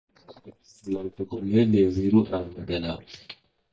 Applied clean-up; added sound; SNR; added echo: neural mask model DeepFilterNet 3.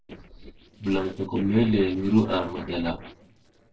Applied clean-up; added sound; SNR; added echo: neural separator model SepFormer DNS4.